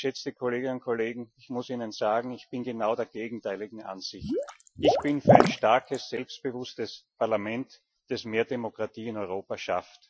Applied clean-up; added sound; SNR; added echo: classical method Wiener filter.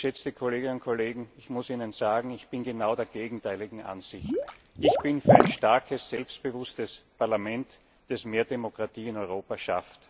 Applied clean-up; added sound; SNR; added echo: none; Water / Liquid; -4 dB; none.